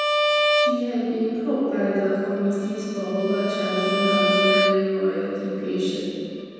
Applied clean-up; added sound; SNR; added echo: none; Bowed string instrument; 1 dB; reverberation time 2.1 s.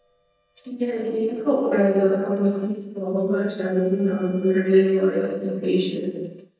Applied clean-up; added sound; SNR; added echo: neural mask model DeepFilterNet 3.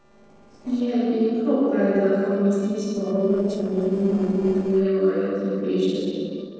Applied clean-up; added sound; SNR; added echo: neural separator model SepFormer DNS4.